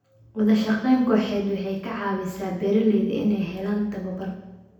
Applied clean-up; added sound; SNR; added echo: none; none; none; reverberation time 0.9 s.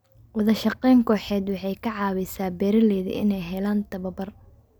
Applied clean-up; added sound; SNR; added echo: none; none; none; none.